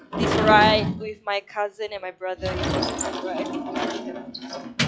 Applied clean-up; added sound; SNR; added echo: classical method log-MMSE.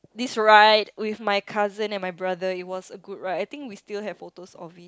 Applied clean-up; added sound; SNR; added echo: none; none; none; none.